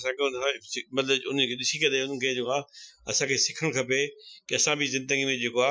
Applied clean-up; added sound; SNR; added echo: classical method Wiener filter.